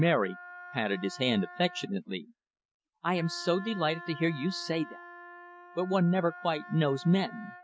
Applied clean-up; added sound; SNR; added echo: none; Wind instrument, woodwind instrument; 16 dB; none.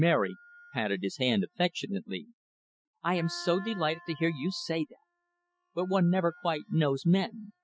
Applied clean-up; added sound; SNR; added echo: classical method spectral subtraction.